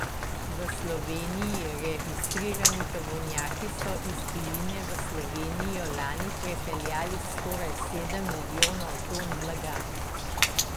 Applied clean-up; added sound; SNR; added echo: none; Rain; -5 dB; none.